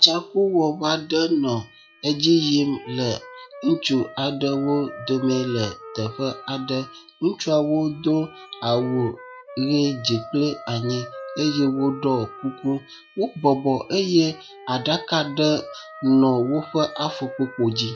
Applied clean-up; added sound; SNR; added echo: classical method log-MMSE.